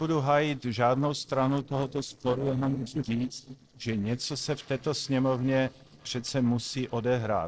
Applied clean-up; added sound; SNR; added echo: neural separator model SepFormer DNS4.